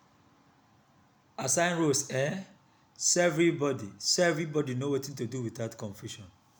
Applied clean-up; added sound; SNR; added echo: none; none; none; none.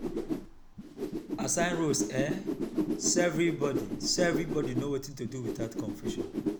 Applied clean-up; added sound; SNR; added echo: none; Whoosh, swoosh, swish; 1 dB; none.